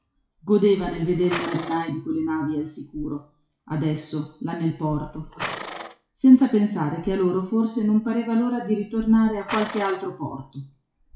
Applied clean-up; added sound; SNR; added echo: classical method WPE with log-MMSE.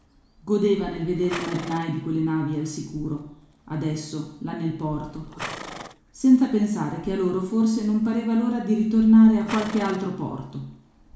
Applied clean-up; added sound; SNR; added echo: none; Livestock, farm animals, working animals; 18 dB; reverberation time 0.7 s.